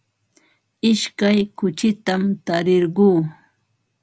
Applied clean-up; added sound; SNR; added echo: none; none; none; none.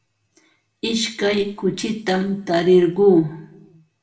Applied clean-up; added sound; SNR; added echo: none; none; none; reverberation time 0.5 s.